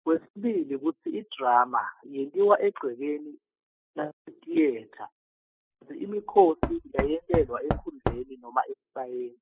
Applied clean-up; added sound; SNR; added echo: classical method spectral subtraction.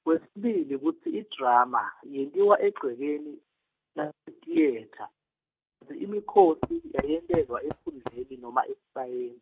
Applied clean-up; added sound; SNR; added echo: neural mask model RNNoise.